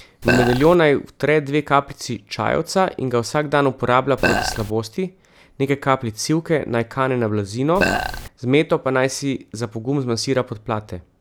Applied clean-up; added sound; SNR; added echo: none; Burping, eructation; 1 dB; none.